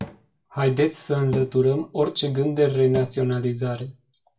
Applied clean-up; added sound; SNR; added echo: none; Cupboard open or close / Drawer open or close; 17 dB; reverberation time 0.2 s.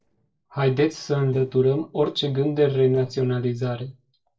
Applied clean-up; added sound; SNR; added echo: neural separator model SepFormer DNS4.